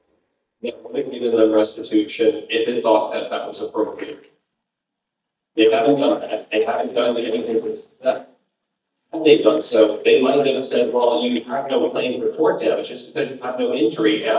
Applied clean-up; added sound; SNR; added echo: neural mask model DeepFilterNet 3.